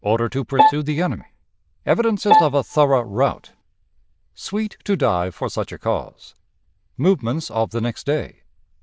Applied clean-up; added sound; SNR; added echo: neural diffusion model UNIVERSE++.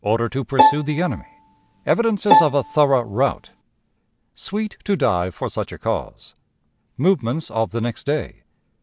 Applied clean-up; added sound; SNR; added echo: none; Bowed string instrument; -2 dB; none.